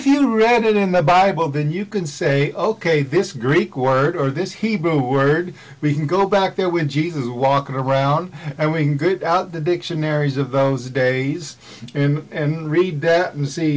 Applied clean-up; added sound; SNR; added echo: none; none; none; none.